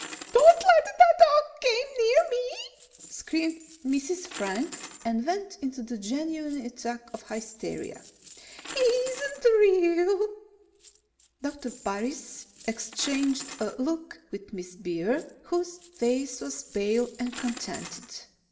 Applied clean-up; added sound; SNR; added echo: none; Coin (dropping); 20 dB; reverberation time 0.6 s.